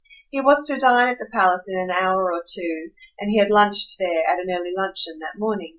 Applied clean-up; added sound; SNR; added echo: none; none; none; none.